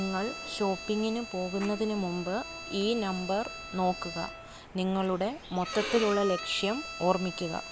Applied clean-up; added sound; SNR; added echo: none; Bowed string instrument; 10 dB; none.